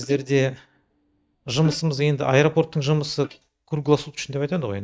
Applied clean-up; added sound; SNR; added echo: neural mask model DeepFilterNet 3.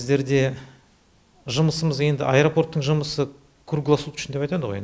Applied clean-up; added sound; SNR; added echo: none; none; none; none.